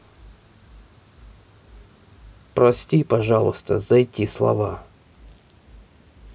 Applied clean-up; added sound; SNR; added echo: none; none; none; none.